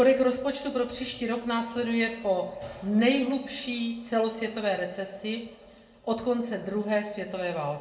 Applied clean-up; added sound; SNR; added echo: none; none; none; reverberation time 0.5 s.